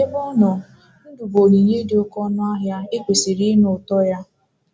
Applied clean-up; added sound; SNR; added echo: none; none; none; none.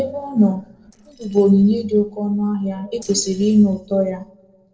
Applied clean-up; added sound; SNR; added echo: neural separator model SepFormer DNS4.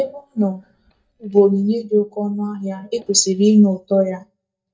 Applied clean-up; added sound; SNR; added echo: neural mask model DeepFilterNet 3.